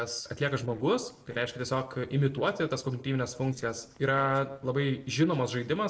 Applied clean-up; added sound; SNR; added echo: neural separator model SepFormer DNS4.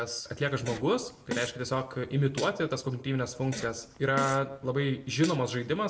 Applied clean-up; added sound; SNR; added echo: none; Fart; 13 dB; reverberation time 0.5 s.